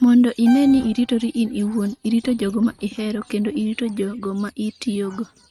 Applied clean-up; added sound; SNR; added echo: neural mask model RNNoise.